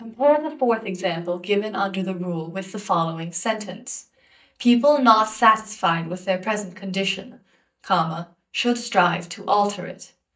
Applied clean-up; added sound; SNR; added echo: neural mask model DeepFilterNet 3.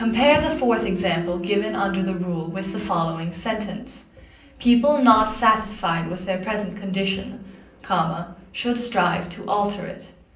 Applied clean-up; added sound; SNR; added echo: none; Thump, thud; 15 dB; reverberation time 0.6 s.